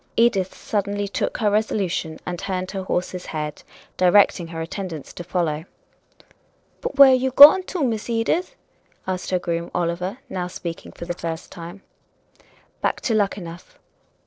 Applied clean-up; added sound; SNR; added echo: neural separator model SepFormer DNS4.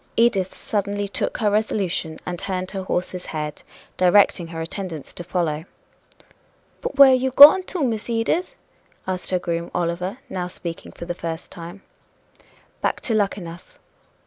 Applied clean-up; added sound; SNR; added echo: none; none; none; none.